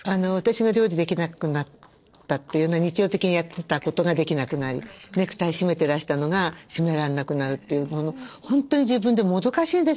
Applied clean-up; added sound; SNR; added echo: neural separator model SepFormer DNS4.